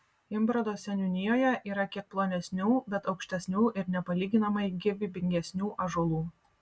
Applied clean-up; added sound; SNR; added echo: none; none; none; none.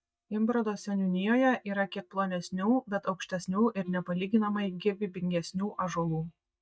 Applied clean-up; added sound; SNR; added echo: neural mask model DeepFilterNet 3.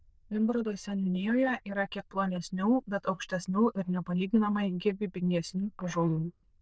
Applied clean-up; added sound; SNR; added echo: neural diffusion model UNIVERSE++.